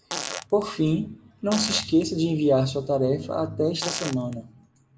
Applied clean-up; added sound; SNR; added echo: none; Fart; 10 dB; reverberation time 0.3 s.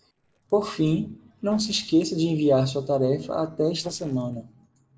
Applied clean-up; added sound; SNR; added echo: neural separator model SepFormer DNS4.